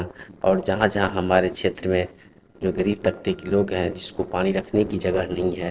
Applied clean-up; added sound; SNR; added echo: neural separator model SepFormer DNS4.